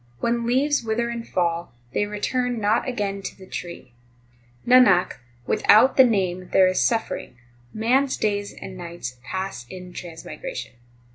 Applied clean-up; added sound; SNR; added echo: none; none; none; none.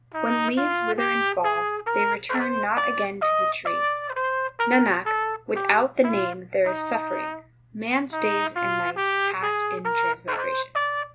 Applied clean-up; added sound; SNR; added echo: none; Trumpet; -1 dB; none.